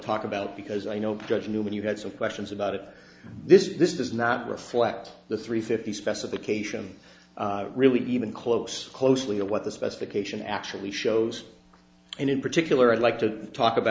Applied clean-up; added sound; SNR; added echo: none; none; none; none.